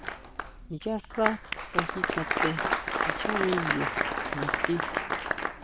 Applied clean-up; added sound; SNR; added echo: none; Applause; -3 dB; none.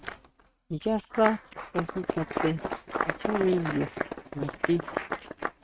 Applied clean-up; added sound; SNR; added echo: neural mask model RNNoise.